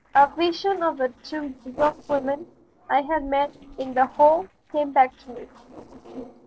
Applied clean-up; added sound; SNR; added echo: neural separator model SepFormer DNS4.